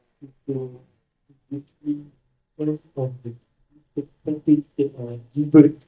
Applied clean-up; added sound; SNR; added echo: neural mask model DeepFilterNet 3.